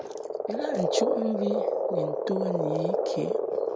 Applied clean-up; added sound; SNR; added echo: none; Frog; -5 dB; none.